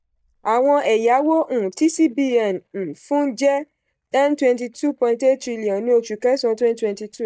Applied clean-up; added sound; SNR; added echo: neural mask model DeepFilterNet 3.